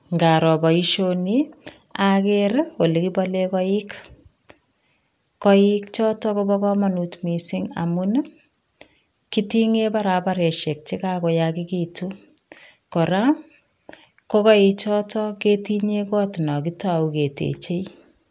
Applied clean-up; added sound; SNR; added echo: none; none; none; none.